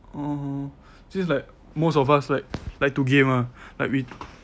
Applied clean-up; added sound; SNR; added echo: none; none; none; none.